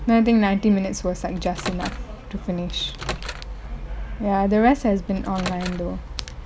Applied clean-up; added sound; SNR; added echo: none; Microwave oven; 14 dB; none.